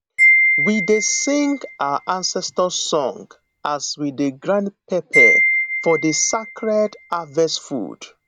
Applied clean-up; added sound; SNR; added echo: none; Wind chime; 0 dB; none.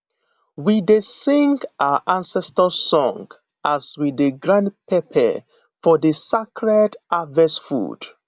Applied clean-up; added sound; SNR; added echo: none; none; none; none.